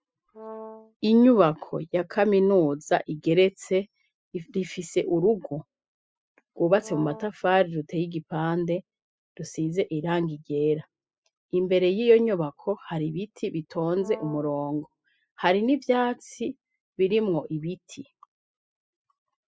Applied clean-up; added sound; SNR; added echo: classical method spectral subtraction.